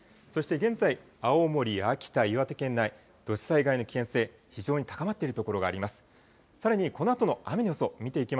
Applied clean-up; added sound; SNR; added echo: none; none; none; none.